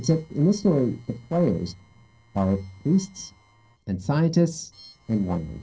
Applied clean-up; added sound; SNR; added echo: neural separator model SepFormer DNS4.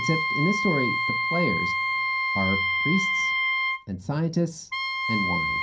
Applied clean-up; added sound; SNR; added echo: none; Wind instrument, woodwind instrument; -3 dB; reverberation time 0.3 s.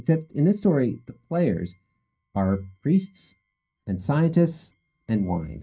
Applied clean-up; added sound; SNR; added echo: neural mask model DeepFilterNet 3.